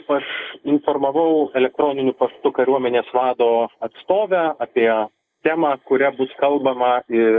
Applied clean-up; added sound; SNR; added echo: neural mask model Resemble Enhance denoiser.